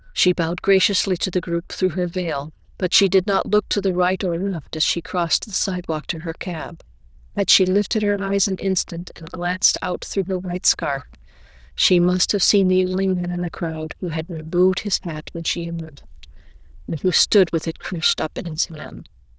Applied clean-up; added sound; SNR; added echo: neural diffusion model UNIVERSE++.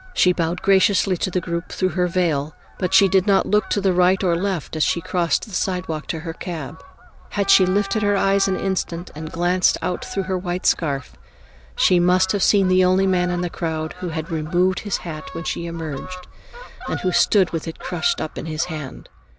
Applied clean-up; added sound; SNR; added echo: none; Wind instrument, woodwind instrument + Fowl; 17 dB; none.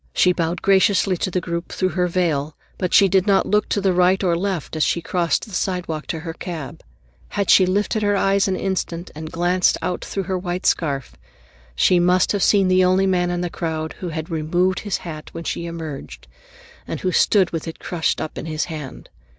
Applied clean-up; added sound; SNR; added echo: none; none; none; none.